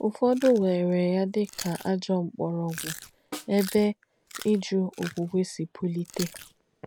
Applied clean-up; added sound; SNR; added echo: none; Snare drum + Chewing, mastication; 17 dB; none.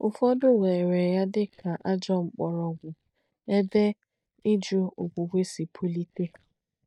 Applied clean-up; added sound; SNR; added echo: neural mask model DeepFilterNet 3.